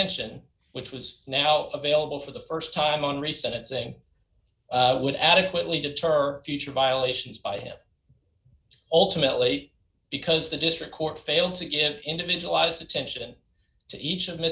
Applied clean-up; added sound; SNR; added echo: none; none; none; none.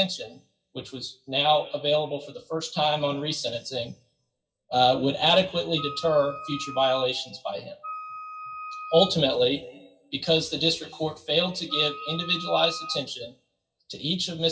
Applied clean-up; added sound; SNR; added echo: classical method WPE with log-MMSE.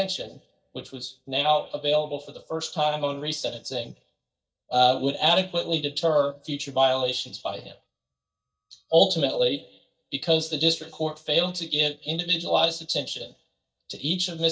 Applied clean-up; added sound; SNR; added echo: neural mask model DeepFilterNet 3.